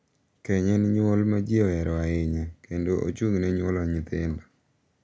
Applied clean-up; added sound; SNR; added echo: none; none; none; none.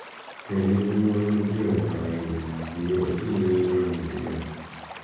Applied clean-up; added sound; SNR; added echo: none; Stream / Liquid; 15 dB; reverberation time 1.3 s.